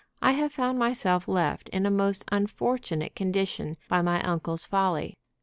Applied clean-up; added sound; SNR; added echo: none; none; none; none.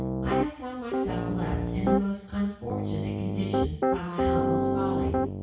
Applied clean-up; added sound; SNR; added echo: none; Piano; -4 dB; reverberation time 0.6 s.